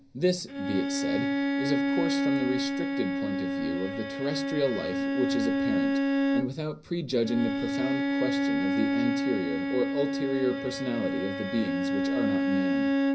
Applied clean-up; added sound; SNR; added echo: none; Bowed string instrument; -3 dB; reverberation time 0.5 s.